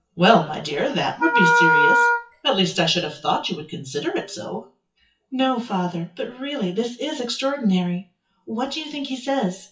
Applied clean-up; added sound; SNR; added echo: classical method WPE with log-MMSE.